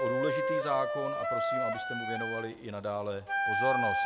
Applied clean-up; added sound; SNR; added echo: none; Wind instrument, woodwind instrument; -4 dB; none.